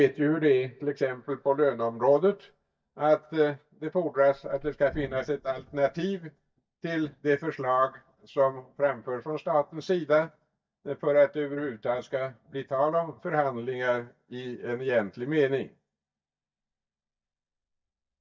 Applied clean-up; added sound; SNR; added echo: neural mask model DeepFilterNet 3.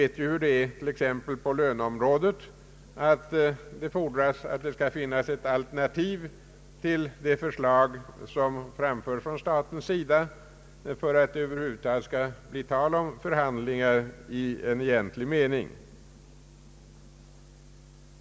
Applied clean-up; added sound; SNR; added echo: none; none; none; none.